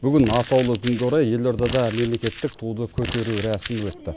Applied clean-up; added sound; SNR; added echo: none; Crumpling, crinkling; 11 dB; none.